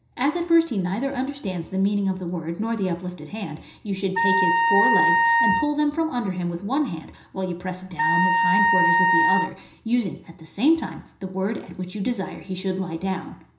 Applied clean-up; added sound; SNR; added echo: none; Wind instrument, woodwind instrument; -4 dB; reverberation time 0.5 s.